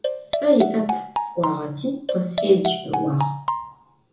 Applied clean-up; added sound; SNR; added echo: none; Marimba, xylophone; 4 dB; reverberation time 0.7 s.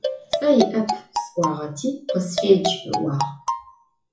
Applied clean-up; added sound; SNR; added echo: classical method WPE with log-MMSE.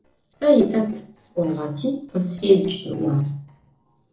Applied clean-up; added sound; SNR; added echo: neural separator model SepFormer DNS4.